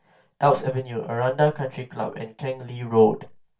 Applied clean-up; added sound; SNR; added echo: none; none; none; reverberation time 0.2 s.